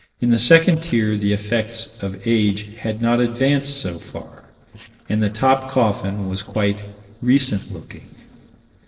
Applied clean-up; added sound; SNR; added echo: neural separator model SepFormer DNS4.